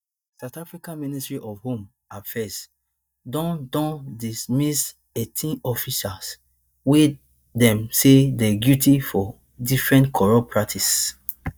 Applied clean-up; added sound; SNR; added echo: neural mask model DeepFilterNet 3.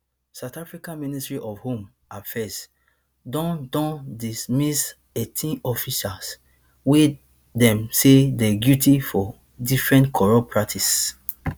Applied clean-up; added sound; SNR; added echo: none; none; none; none.